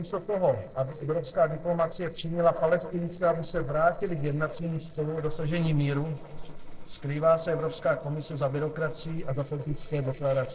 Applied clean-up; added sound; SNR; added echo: neural separator model SepFormer DNS4.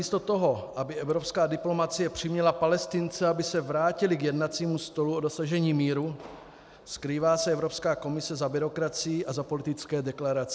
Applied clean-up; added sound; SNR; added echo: none; none; none; none.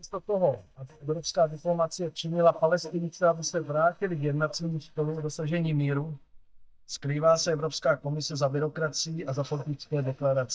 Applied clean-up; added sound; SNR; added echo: neural mask model DeepFilterNet 3.